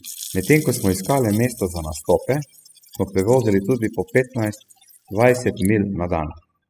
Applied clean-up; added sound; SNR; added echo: classical method spectral subtraction.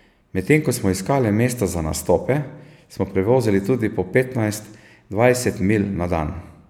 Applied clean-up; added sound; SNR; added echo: none; none; none; none.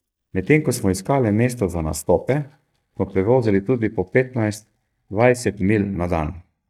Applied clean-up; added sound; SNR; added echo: neural mask model DeepFilterNet 3.